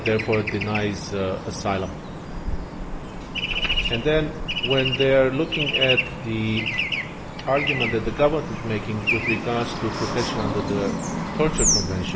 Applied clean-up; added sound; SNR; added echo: none; Traffic noise, roadway noise / Bird; 2 dB; none.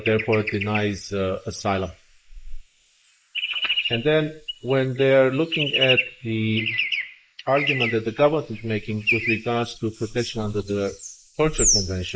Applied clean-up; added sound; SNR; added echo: neural mask model Resemble Enhance denoiser.